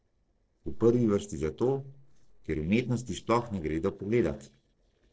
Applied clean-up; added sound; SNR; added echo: neural separator model SepFormer DNS4.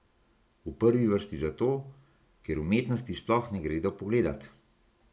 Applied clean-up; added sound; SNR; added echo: none; none; none; none.